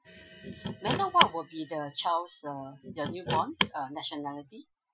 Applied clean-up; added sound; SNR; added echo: classical method Wiener filter.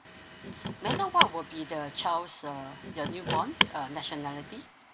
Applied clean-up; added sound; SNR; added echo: none; Car; 1 dB; none.